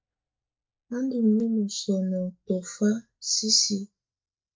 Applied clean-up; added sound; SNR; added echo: neural mask model DeepFilterNet 3.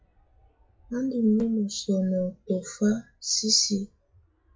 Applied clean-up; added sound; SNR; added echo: classical method WPE with log-MMSE.